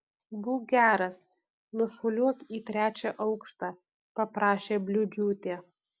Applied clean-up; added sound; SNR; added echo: none; none; none; none.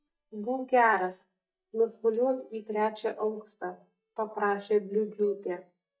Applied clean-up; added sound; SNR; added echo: neural mask model DeepFilterNet 3.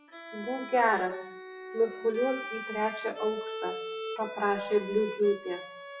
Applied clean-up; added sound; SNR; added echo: classical method WPE with log-MMSE.